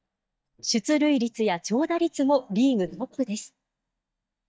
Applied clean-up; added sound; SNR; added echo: neural mask model DeepFilterNet 3.